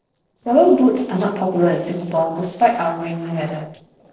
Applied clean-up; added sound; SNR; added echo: neural separator model SepFormer DNS4.